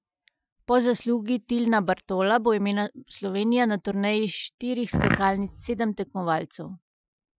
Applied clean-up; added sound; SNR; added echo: classical method Wiener filter.